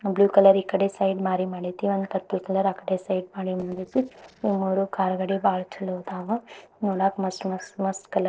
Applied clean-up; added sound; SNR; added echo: neural separator model SepFormer DNS4.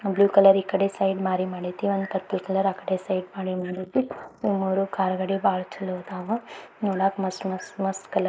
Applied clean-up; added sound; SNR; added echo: neural mask model Resemble Enhance denoiser.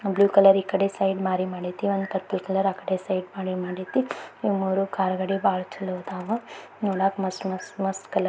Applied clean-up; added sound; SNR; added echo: none; none; none; none.